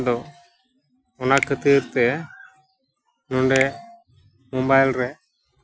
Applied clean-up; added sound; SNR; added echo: classical method Wiener filter.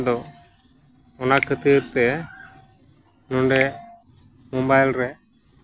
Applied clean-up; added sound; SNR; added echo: none; Finger snapping; 12 dB; none.